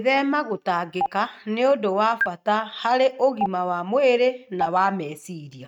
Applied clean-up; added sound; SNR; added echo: neural mask model RNNoise.